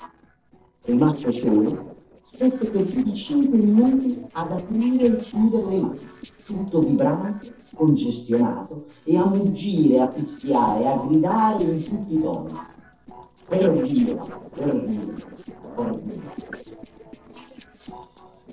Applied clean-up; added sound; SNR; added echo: neural separator model SepFormer DNS4.